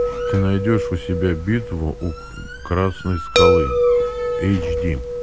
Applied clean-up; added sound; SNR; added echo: none; Chime; 0 dB; none.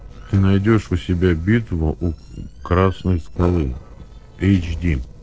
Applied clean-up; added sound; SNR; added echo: neural separator model SepFormer DNS4.